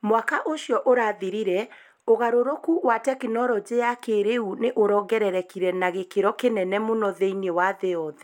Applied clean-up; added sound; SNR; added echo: none; none; none; none.